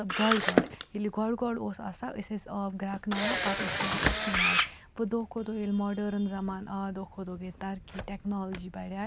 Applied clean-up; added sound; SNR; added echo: none; Printer + Camera; 0 dB; none.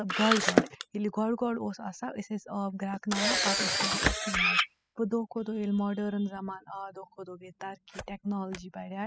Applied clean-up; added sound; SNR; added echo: classical method spectral subtraction.